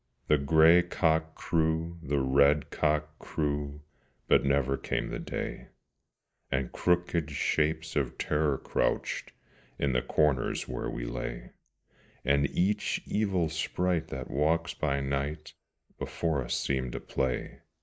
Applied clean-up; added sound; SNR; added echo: neural mask model Resemble Enhance denoiser.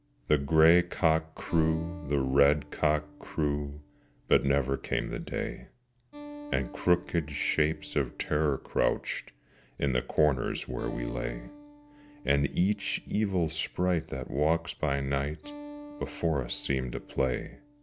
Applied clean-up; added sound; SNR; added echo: none; Acoustic guitar; 19 dB; none.